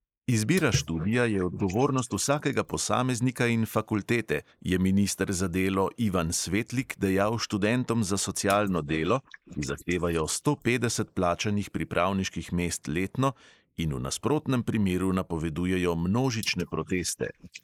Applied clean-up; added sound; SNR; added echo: neural mask model Resemble Enhance denoiser.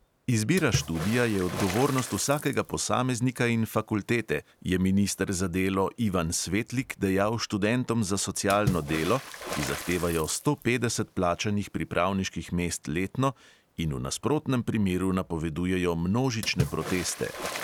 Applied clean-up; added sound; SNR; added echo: none; Water / Splash, splatter; 12 dB; none.